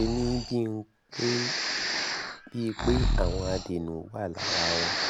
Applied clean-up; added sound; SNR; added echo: none; Breathing; -1 dB; none.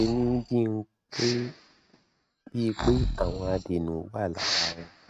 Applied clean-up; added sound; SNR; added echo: neural mask model RNNoise.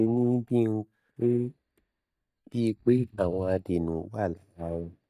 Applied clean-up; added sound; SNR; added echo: neural mask model DeepFilterNet 3.